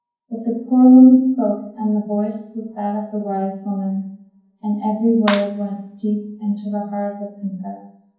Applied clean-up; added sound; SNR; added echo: none; Clapping; 12 dB; reverberation time 0.9 s.